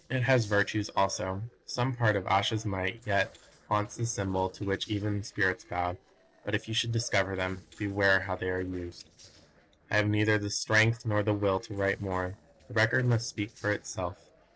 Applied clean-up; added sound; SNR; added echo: neural separator model SepFormer DNS4.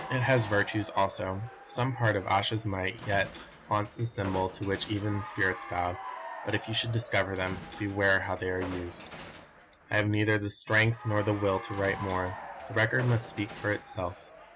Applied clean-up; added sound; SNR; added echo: none; Train + Applause / Cheering; 13 dB; none.